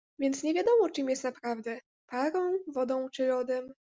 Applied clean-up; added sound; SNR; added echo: none; none; none; none.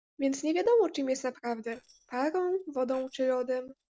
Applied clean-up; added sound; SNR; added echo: neural separator model SepFormer DNS4.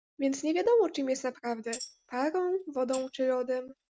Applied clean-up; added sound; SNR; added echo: neural mask model RNNoise.